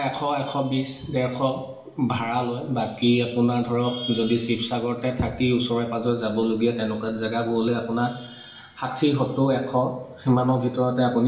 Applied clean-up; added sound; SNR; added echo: none; none; none; reverberation time 0.8 s.